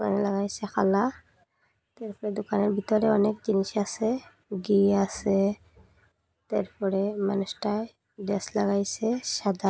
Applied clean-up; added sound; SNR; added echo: none; none; none; none.